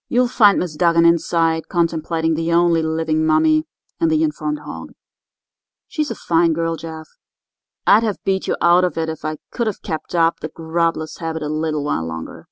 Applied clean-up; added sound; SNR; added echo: none; none; none; none.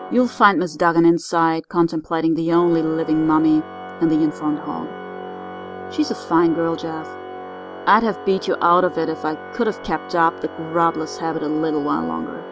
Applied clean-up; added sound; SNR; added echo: none; Organ; 14 dB; none.